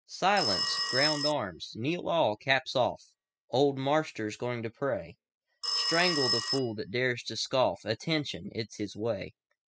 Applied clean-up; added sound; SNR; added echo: classical method spectral subtraction.